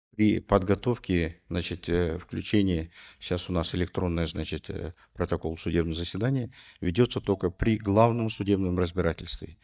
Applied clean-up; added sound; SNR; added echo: neural mask model DeepFilterNet 3.